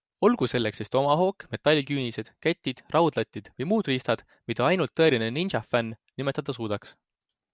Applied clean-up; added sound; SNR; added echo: none; none; none; none.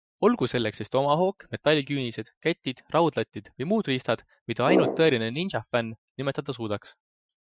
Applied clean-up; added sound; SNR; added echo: classical method Wiener filter.